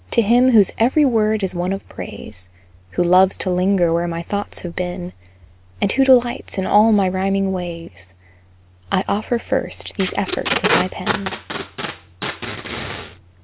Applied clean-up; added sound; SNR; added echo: none; Packing tape, duct tape; 5 dB; none.